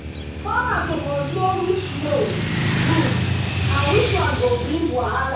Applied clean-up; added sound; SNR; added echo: none; Motorcycle / Traffic noise, roadway noise; 0 dB; reverberation time 0.6 s.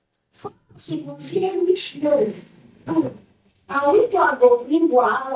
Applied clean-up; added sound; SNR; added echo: neural mask model DeepFilterNet 3.